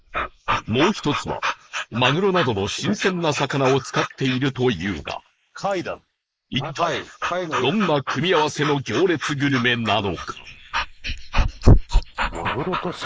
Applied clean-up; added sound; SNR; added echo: neural mask model Resemble Enhance denoiser.